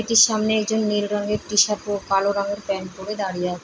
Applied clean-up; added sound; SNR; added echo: none; none; none; none.